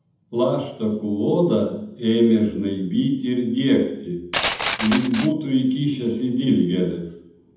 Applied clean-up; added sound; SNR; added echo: none; Glass; 7 dB; reverberation time 0.8 s.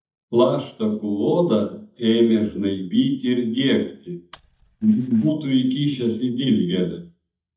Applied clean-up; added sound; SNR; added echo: neural mask model DeepFilterNet 3.